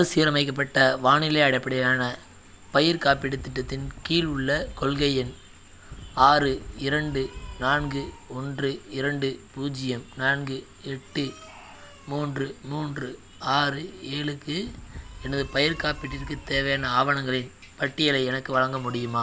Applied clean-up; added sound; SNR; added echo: none; Wind; 14 dB; none.